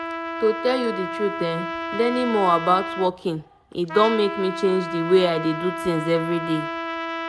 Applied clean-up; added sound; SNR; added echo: none; Trumpet; 7 dB; none.